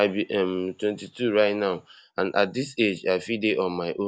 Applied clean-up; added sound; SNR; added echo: none; none; none; none.